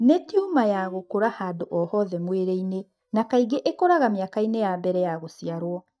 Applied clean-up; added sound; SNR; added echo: neural mask model DeepFilterNet 3.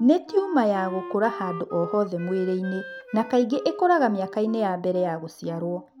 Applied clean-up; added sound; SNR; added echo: none; Wind instrument, woodwind instrument; 14 dB; none.